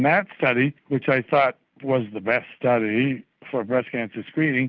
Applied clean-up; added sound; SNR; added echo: none; none; none; none.